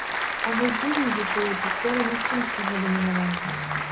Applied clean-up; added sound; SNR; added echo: none; Applause / Crowd; -1 dB; reverberation time 0.5 s.